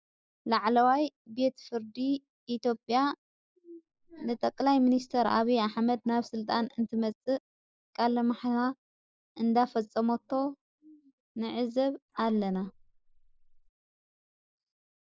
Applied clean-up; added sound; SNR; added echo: neural mask model Resemble Enhance denoiser.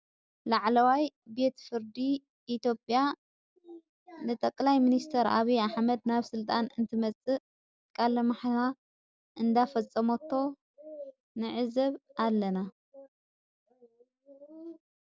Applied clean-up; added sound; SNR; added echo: none; none; none; none.